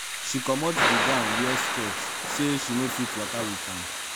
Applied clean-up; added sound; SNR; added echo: none; Thunder / Rain; -2 dB; none.